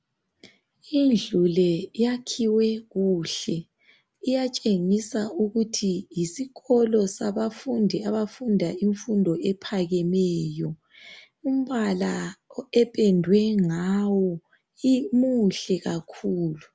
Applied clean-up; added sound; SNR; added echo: none; none; none; none.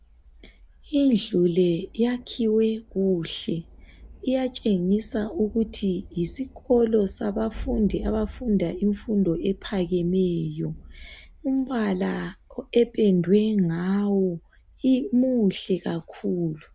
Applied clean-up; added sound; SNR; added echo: none; Thunder; 19 dB; none.